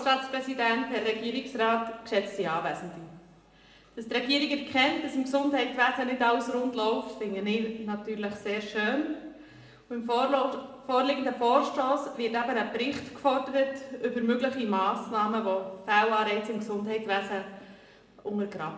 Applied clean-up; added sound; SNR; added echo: none; none; none; reverberation time 0.9 s.